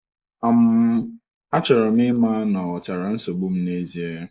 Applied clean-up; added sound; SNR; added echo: neural mask model Resemble Enhance denoiser.